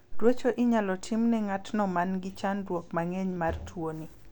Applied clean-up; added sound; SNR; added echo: none; none; none; none.